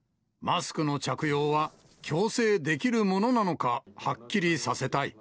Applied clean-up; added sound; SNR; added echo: neural separator model SepFormer DNS4.